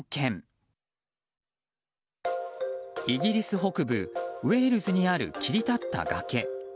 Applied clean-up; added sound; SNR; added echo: none; none; none; none.